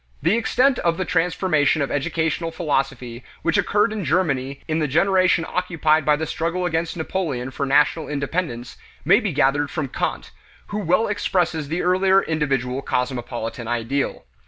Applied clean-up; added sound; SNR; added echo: none; none; none; none.